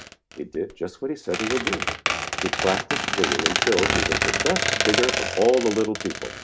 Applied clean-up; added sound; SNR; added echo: none; Squeak; 0 dB; reverberation time 0.3 s.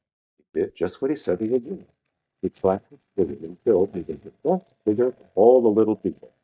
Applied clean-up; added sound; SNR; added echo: neural mask model DeepFilterNet 3.